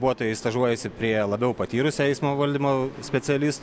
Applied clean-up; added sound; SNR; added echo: none; none; none; none.